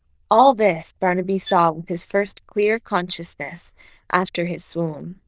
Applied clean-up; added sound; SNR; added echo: neural diffusion model UNIVERSE++.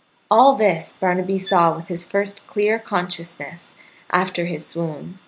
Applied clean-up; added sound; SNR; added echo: none; Bowed string instrument; 18 dB; none.